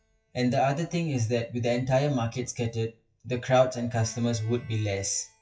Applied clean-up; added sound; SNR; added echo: classical method WPE with log-MMSE.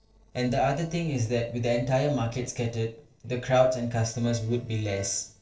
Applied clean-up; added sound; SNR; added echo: neural separator model SepFormer DNS4.